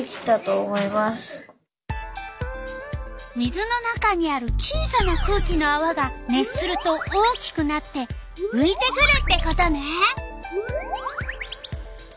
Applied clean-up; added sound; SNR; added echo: none; none; none; none.